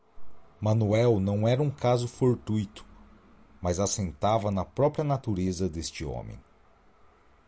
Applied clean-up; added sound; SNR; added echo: none; none; none; none.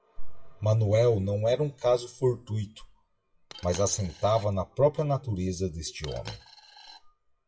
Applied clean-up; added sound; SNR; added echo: classical method WPE with log-MMSE.